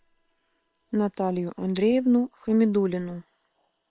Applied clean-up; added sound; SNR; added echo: neural separator model SepFormer WHAM!.